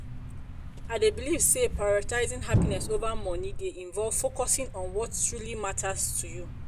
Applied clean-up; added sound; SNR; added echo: none; Thump, thud; 3 dB; none.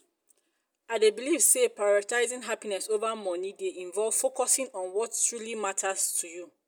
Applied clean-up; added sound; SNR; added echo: none; none; none; none.